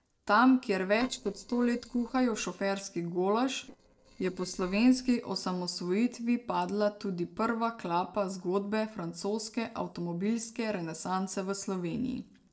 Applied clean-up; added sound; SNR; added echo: neural separator model SepFormer DNS4.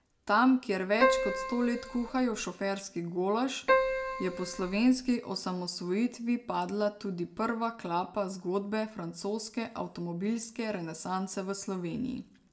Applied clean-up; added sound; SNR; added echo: none; Keyboard (musical); -1 dB; reverberation time 0.5 s.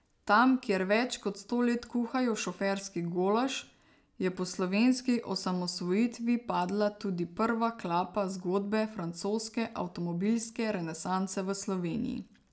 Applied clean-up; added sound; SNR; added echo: none; none; none; none.